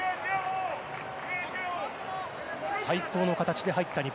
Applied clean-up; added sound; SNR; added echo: none; none; none; none.